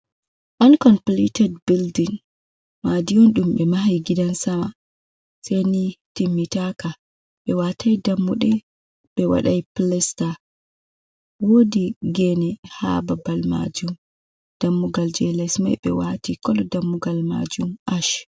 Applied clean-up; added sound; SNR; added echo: none; none; none; none.